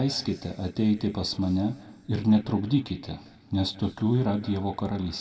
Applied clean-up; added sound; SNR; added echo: none; none; none; reverberation time 1.3 s.